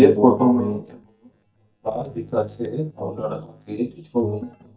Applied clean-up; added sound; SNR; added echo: neural mask model DeepFilterNet 3.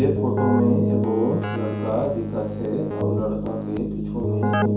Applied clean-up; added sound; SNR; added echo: none; Keyboard (musical); -1 dB; reverberation time 0.6 s.